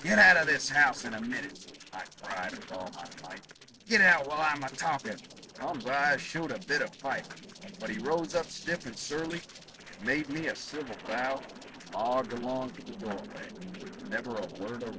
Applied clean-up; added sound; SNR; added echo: neural separator model SepFormer DNS4.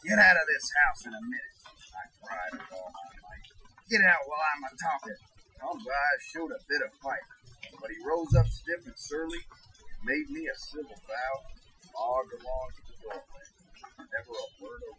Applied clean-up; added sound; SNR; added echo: classical method Wiener filter.